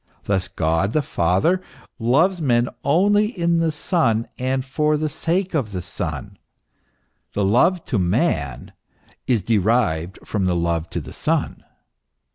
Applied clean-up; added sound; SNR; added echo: none; none; none; none.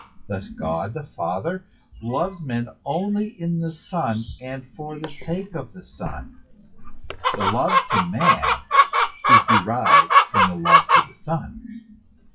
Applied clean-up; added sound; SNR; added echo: classical method WPE with log-MMSE.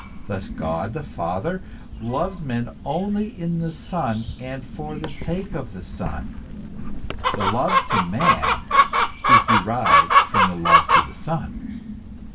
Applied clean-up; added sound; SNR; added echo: none; Chicken, rooster; -5 dB; reverberation time 0.2 s.